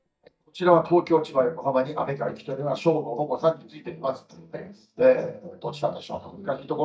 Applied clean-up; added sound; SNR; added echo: neural mask model DeepFilterNet 3.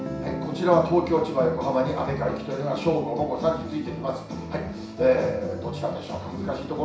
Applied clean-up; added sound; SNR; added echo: none; Guitar; 15 dB; reverberation time 0.6 s.